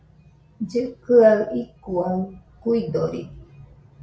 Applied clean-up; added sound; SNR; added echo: none; none; none; none.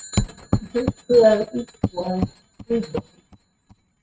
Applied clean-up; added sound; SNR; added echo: neural mask model RNNoise.